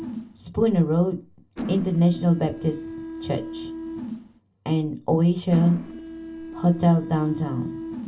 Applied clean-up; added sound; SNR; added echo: none; Mechanisms; 11 dB; reverberation time 0.2 s.